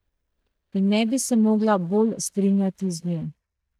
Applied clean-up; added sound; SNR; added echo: neural mask model DeepFilterNet 3.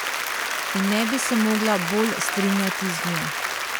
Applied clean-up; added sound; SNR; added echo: none; Applause; 2 dB; none.